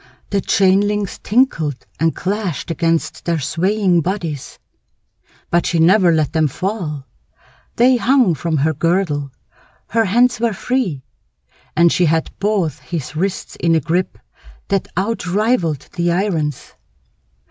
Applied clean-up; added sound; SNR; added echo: none; none; none; none.